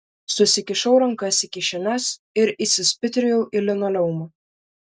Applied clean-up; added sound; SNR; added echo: none; none; none; none.